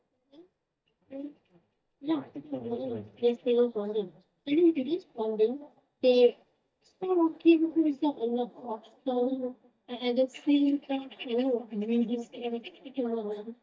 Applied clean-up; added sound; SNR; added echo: neural mask model DeepFilterNet 3.